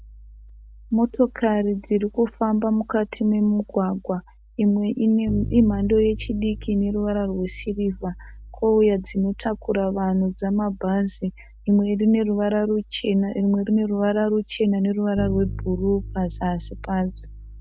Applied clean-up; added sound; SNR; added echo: none; Bass guitar; 15 dB; none.